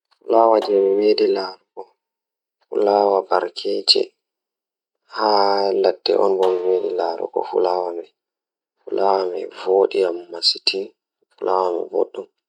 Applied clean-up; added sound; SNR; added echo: neural mask model RNNoise.